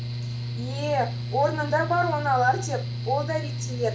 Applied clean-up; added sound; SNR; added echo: none; Mechanical fan; 4 dB; reverberation time 0.3 s.